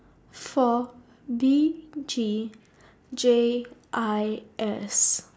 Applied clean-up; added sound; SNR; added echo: none; none; none; none.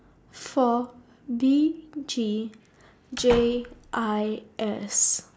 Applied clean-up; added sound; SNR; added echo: none; Slam / Wood; 13 dB; none.